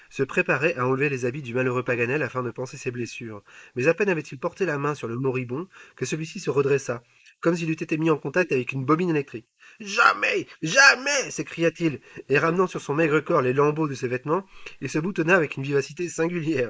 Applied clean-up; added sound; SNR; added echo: neural mask model Resemble Enhance denoiser.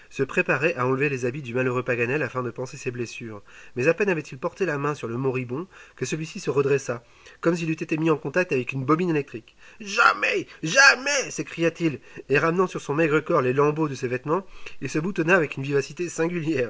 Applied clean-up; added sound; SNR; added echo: none; none; none; none.